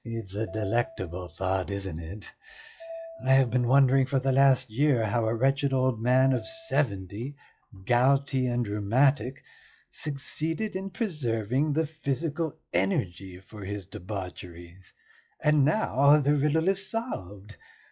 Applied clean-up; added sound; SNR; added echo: classical method log-MMSE.